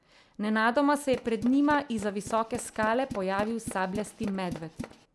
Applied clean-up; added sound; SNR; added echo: none; Tools; 13 dB; none.